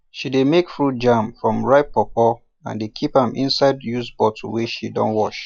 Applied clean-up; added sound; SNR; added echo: classical method log-MMSE.